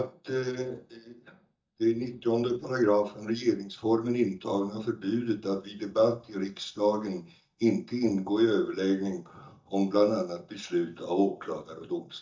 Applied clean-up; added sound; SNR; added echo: neural mask model DeepFilterNet 3.